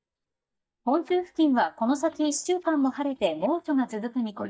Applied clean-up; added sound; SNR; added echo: neural mask model DeepFilterNet 3.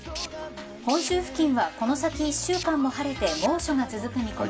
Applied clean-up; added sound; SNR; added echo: none; Tools; 14 dB; reverberation time 0.2 s.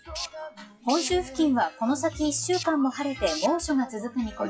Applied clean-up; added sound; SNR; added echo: classical method WPE with log-MMSE.